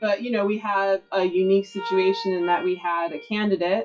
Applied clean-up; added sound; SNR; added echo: classical method WPE with log-MMSE.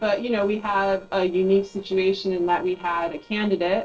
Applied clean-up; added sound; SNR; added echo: neural separator model SepFormer DNS4.